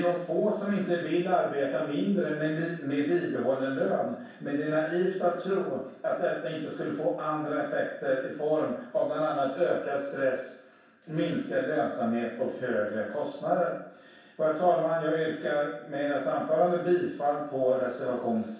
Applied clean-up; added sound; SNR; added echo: none; none; none; reverberation time 0.7 s.